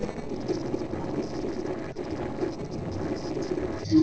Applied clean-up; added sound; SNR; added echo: neural separator model SepFormer DNS4.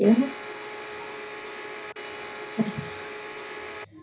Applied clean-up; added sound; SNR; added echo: none; Domestic sounds, home sounds; 7 dB; reverberation time 0.3 s.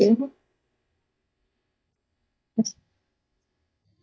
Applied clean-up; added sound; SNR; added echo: neural mask model DeepFilterNet 3.